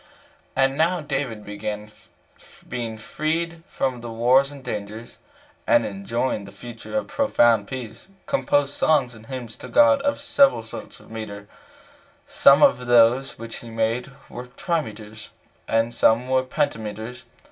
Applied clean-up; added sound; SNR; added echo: none; none; none; reverberation time 0.2 s.